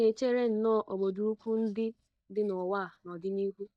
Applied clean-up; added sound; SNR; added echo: neural mask model DeepFilterNet 3.